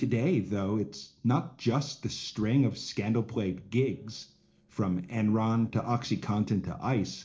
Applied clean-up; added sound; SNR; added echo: neural separator model SepFormer DNS4.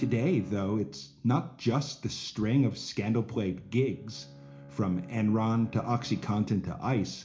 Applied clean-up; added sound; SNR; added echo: none; Bowed string instrument; 20 dB; reverberation time 0.4 s.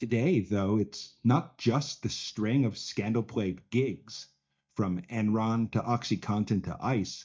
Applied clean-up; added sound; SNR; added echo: neural mask model DeepFilterNet 3.